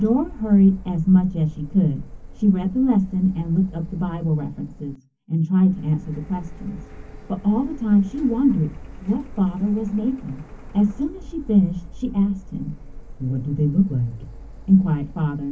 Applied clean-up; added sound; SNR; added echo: none; Printer; 16 dB; reverberation time 0.3 s.